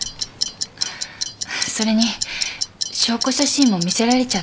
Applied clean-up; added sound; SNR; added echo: none; Clock; 6 dB; none.